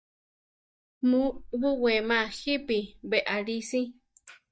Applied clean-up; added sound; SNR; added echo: neural mask model DeepFilterNet 3.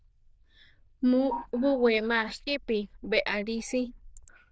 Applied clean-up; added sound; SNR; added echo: neural diffusion model UNIVERSE++.